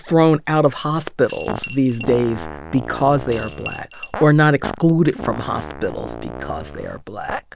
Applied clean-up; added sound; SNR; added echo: none; Fart + Coin (dropping) / Glass; 11 dB; none.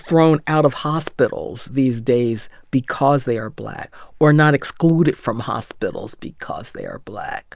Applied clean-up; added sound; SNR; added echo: none; none; none; none.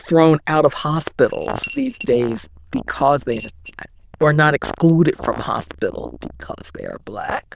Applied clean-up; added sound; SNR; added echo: neural diffusion model UNIVERSE++.